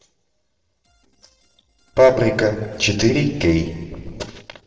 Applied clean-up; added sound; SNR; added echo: neural separator model SepFormer DNS4.